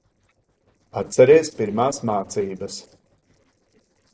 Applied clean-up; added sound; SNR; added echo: neural separator model SepFormer DNS4.